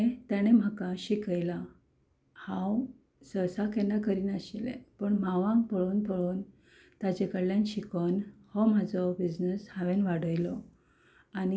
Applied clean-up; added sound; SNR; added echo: none; none; none; none.